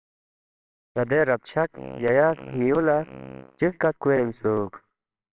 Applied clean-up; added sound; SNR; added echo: neural separator model SepFormer WHAMR!.